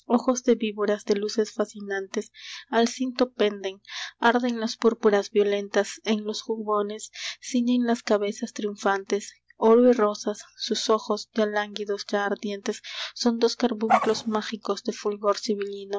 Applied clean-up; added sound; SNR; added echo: none; Dog; 1 dB; none.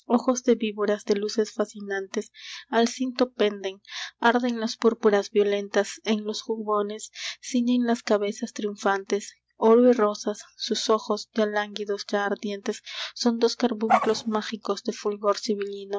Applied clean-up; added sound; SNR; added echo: neural mask model RNNoise.